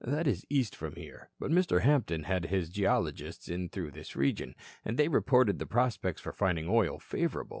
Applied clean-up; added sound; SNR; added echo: none; none; none; none.